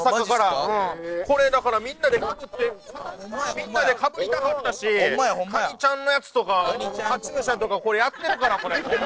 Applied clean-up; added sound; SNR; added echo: neural separator model SepFormer DNS4.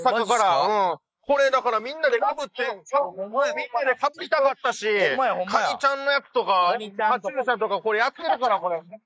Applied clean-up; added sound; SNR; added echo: neural mask model Resemble Enhance denoiser.